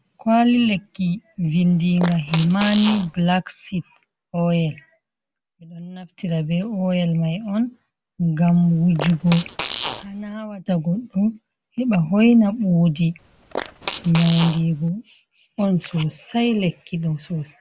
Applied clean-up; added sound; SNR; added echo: none; Fart; 9 dB; none.